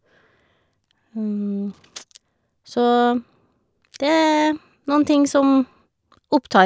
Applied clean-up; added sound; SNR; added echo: none; none; none; none.